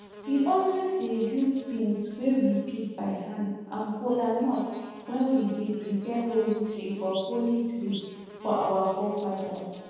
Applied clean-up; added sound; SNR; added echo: none; Buzz / Bird; 18 dB; reverberation time 1.2 s.